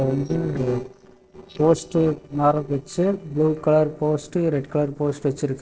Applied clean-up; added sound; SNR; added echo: neural separator model SepFormer DNS4.